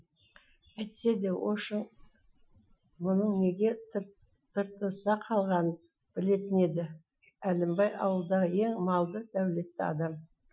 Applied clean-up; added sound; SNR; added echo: classical method Wiener filter.